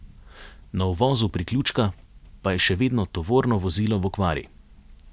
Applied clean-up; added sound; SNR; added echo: none; none; none; none.